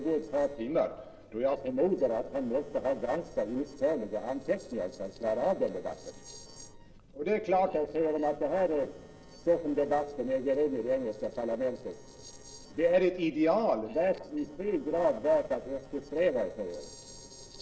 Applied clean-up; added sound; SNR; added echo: neural separator model SepFormer DNS4.